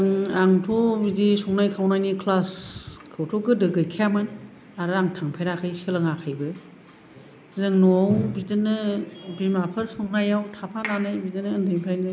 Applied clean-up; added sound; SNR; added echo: none; none; none; none.